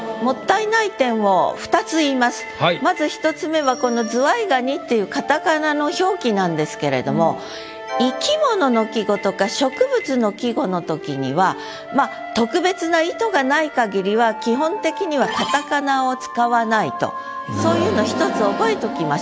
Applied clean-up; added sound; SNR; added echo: none; none; none; none.